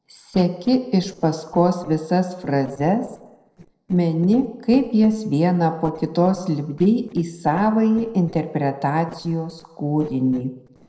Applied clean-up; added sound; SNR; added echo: neural separator model SepFormer DNS4.